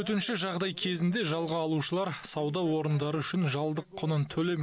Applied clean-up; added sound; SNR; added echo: none; none; none; none.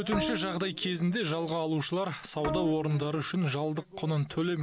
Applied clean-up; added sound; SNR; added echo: none; Bowed string instrument; 8 dB; none.